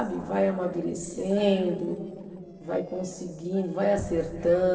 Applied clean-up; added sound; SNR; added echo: neural separator model SepFormer DNS4.